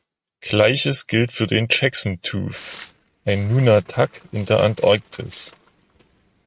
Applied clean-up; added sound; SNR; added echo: neural mask model RNNoise.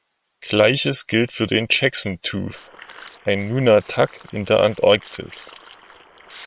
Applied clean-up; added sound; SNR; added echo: neural separator model SepFormer WHAM!.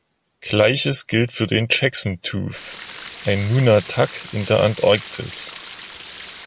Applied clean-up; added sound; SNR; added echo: none; Stream; 16 dB; none.